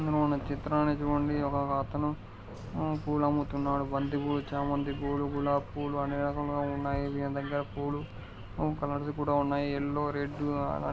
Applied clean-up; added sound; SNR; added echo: none; Keys jangling; 13 dB; none.